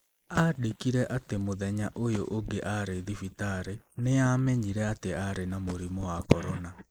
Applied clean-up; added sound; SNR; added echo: neural mask model Resemble Enhance denoiser.